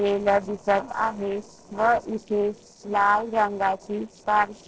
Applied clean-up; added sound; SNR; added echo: neural separator model SepFormer DNS4.